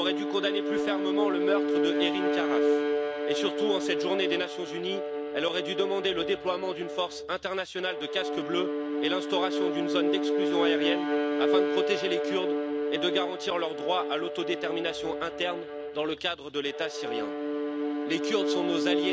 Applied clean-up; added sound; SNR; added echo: none; Bowed string instrument; -2 dB; none.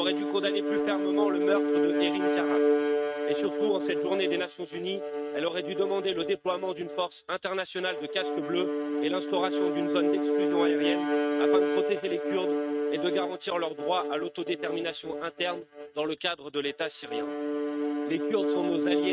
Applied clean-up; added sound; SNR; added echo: neural mask model RNNoise.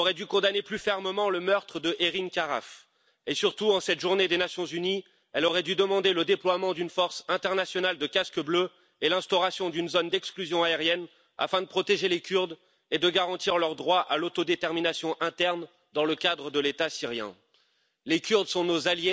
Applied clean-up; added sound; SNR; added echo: none; none; none; none.